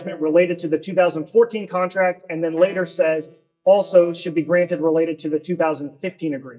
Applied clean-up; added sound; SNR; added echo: neural mask model DeepFilterNet 3.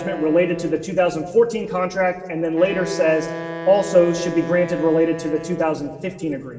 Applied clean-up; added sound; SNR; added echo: none; Wind instrument, woodwind instrument; 12 dB; reverberation time 1.7 s.